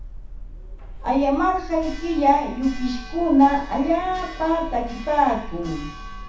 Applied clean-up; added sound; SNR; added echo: none; Church bell; 11 dB; reverberation time 0.7 s.